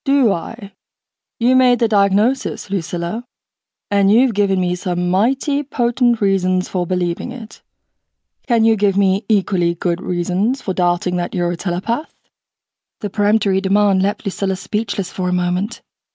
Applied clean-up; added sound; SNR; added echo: none; none; none; none.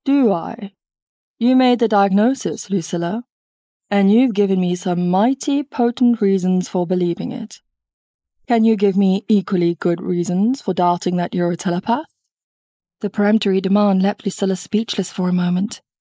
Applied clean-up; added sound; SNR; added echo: neural mask model Resemble Enhance denoiser.